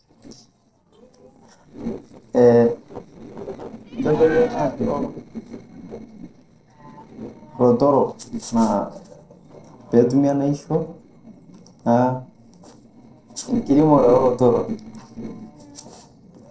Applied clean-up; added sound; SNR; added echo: neural separator model SepFormer DNS4.